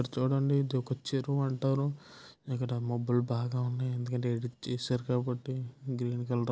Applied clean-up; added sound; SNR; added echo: none; none; none; none.